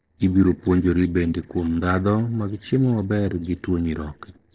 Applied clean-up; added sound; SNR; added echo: neural separator model SepFormer DNS4.